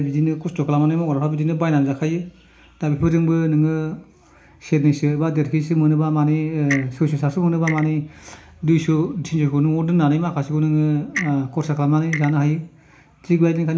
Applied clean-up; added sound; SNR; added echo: none; Clock; 14 dB; reverberation time 0.4 s.